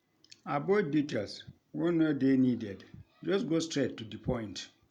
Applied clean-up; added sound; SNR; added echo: none; none; none; none.